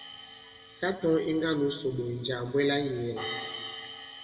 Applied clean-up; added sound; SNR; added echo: none; Hi-hat; 10 dB; reverberation time 1.8 s.